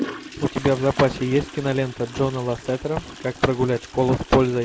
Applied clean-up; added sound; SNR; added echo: none; Toilet flush; 15 dB; none.